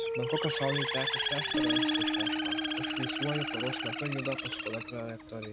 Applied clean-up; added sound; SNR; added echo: none; Bird + Guitar; -5 dB; none.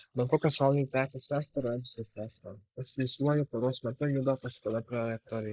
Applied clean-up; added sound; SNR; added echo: neural mask model Resemble Enhance denoiser.